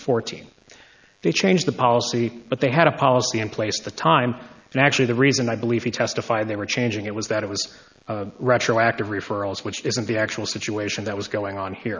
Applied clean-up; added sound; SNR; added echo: none; none; none; none.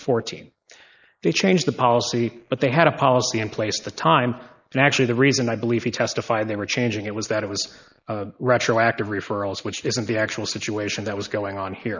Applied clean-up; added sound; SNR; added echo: neural mask model Resemble Enhance denoiser.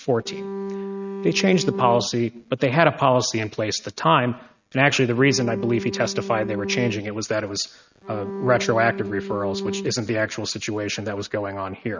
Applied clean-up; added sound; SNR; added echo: neural mask model RNNoise.